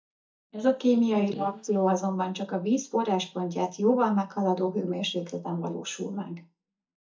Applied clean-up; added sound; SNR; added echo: neural mask model DeepFilterNet 3.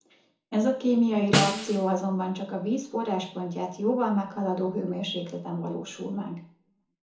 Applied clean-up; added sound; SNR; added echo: none; Snare drum; 2 dB; reverberation time 0.6 s.